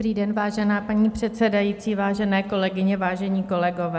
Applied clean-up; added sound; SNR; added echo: none; none; none; none.